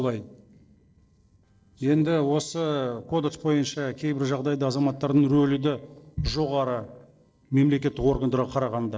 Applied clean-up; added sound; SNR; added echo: neural separator model SepFormer DNS4.